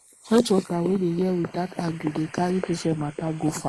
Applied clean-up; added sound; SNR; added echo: neural mask model Resemble Enhance denoiser.